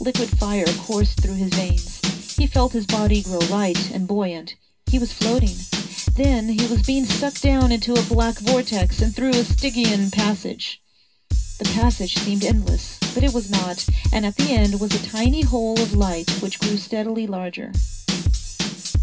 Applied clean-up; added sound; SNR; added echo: none; Drum / Drum kit; -1 dB; reverberation time 0.2 s.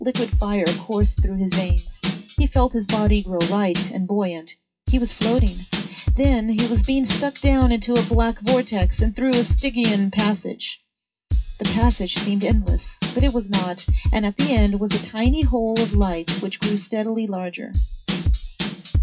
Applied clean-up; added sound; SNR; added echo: classical method WPE with log-MMSE.